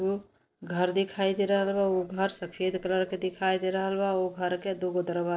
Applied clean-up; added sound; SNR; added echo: neural separator model SepFormer DNS4.